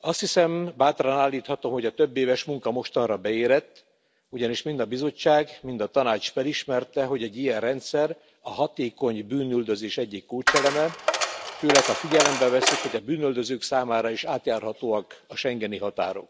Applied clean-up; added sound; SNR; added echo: none; Coin (dropping); 0 dB; none.